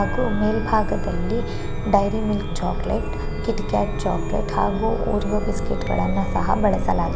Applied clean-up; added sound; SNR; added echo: none; Chime; 0 dB; none.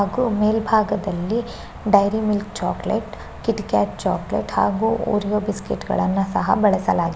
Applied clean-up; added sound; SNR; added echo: none; none; none; none.